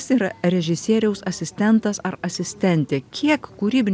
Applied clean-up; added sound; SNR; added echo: none; none; none; none.